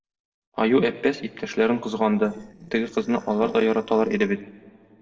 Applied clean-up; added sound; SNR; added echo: neural separator model SepFormer DNS4.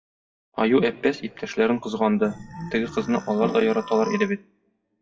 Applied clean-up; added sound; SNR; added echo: classical method WPE with log-MMSE.